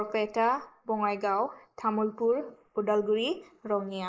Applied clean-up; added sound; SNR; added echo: neural mask model Resemble Enhance denoiser.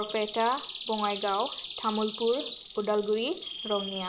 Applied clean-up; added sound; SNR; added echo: none; Bird vocalization, bird call, bird song; 6 dB; none.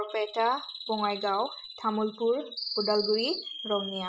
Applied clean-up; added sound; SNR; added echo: classical method Wiener filter.